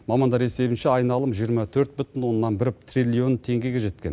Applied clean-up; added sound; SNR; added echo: none; none; none; none.